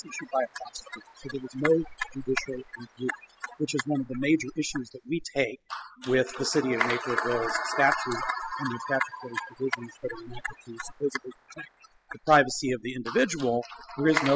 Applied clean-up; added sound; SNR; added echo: classical method spectral subtraction.